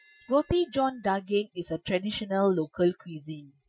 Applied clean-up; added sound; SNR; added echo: classical method Wiener filter.